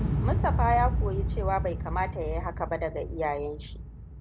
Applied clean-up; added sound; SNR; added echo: none; Explosion; -1 dB; none.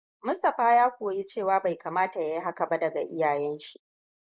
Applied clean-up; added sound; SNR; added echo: neural mask model Resemble Enhance denoiser.